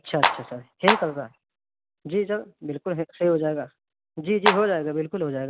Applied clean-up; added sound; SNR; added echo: none; Clapping; -2 dB; none.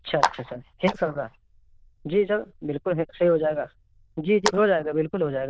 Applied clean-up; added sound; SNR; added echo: neural diffusion model UNIVERSE++.